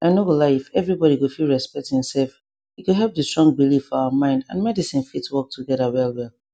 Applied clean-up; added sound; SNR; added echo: none; none; none; none.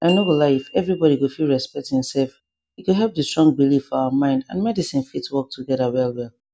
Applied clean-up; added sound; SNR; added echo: none; Glockenspiel; 18 dB; none.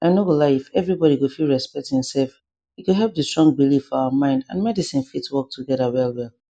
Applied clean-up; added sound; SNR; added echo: neural mask model Resemble Enhance denoiser.